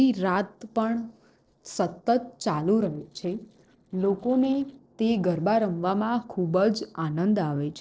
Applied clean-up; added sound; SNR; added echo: neural separator model SepFormer DNS4.